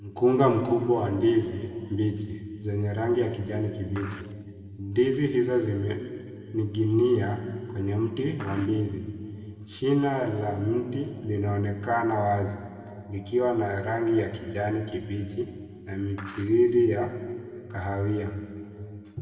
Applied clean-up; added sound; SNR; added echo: none; Skateboard; 17 dB; reverberation time 2.4 s.